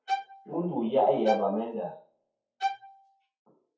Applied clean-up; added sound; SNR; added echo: classical method WPE with log-MMSE.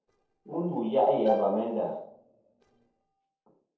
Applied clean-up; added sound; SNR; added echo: neural separator model SepFormer DNS4.